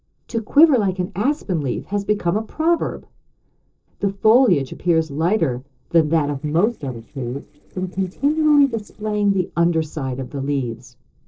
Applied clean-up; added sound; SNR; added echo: neural separator model SepFormer DNS4.